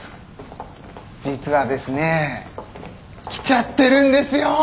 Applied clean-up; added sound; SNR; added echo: none; none; none; none.